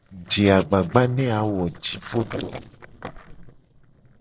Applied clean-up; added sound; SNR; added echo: neural separator model SepFormer DNS4.